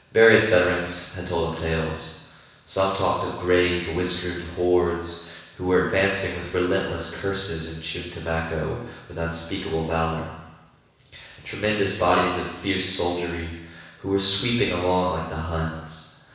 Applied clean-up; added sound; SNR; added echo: none; none; none; reverberation time 1.1 s.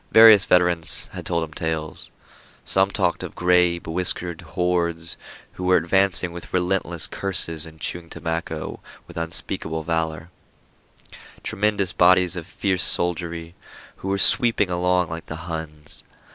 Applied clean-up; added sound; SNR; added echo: none; none; none; none.